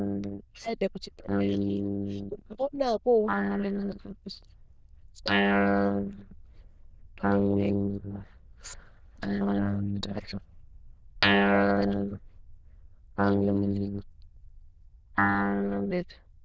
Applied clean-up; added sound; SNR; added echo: neural diffusion model UNIVERSE++.